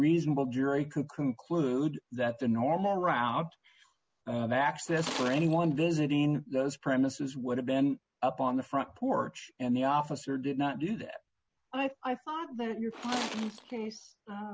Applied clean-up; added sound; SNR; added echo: none; Tools; 10 dB; none.